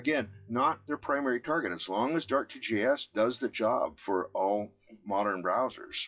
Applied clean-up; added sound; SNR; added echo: classical method WPE with log-MMSE.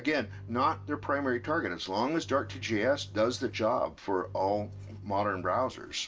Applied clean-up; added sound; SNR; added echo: none; Bowed string instrument; 15 dB; reverberation time 0.2 s.